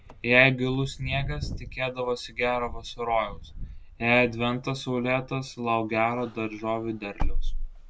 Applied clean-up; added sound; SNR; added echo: none; Wind / Car; 6 dB; none.